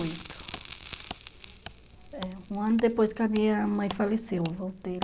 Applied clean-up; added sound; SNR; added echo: none; Wood + Crackle; 13 dB; none.